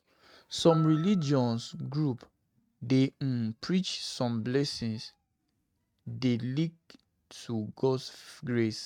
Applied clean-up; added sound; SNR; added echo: neural mask model RNNoise.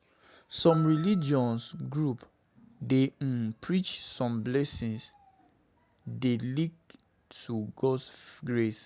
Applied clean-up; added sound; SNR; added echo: none; Piano; 15 dB; none.